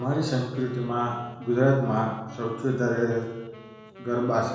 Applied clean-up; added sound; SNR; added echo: none; Wind instrument, woodwind instrument; 20 dB; reverberation time 1.1 s.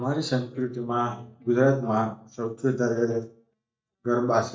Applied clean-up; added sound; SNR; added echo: neural mask model DeepFilterNet 3.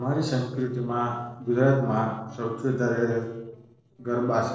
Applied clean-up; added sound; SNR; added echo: neural separator model SepFormer DNS4.